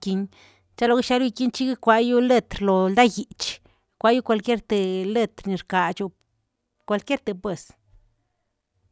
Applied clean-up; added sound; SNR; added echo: none; none; none; none.